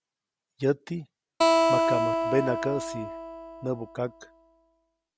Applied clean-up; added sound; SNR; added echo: none; Acoustic guitar; -5 dB; none.